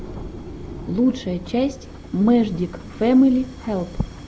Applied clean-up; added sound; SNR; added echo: none; Rain / Thunderstorm + Fire; 16 dB; none.